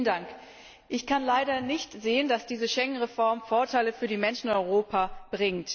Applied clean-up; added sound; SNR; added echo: none; none; none; none.